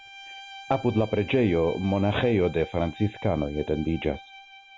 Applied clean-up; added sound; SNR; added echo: none; Bowed string instrument; 18 dB; none.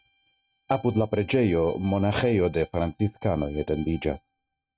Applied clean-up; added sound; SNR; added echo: neural mask model RNNoise.